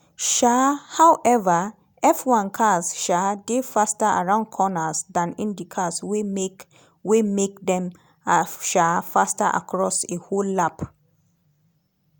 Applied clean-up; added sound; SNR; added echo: none; none; none; none.